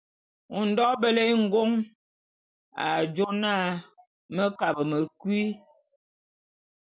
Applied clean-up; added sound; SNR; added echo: none; none; none; none.